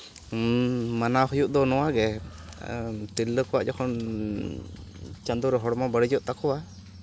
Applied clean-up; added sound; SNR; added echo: none; none; none; none.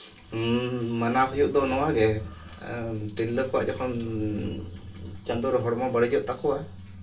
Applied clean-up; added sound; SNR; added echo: none; none; none; reverberation time 0.2 s.